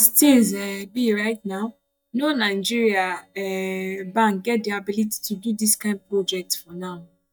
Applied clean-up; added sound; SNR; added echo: neural mask model DeepFilterNet 3.